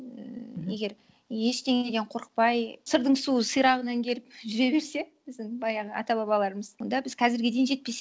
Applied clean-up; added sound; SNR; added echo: none; none; none; none.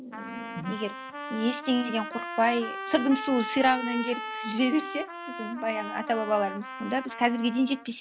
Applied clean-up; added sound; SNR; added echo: none; Trumpet; 9 dB; none.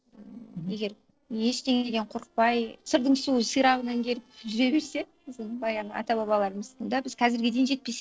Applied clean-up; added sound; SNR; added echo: neural separator model SepFormer DNS4.